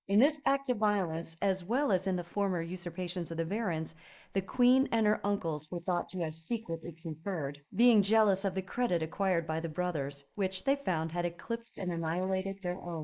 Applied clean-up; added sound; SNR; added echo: neural mask model Resemble Enhance denoiser.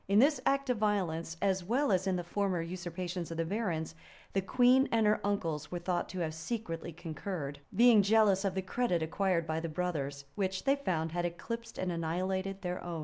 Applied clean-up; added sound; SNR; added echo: none; none; none; none.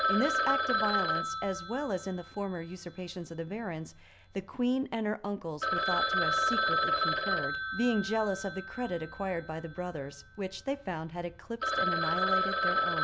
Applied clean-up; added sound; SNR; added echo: none; Telephone; -1 dB; none.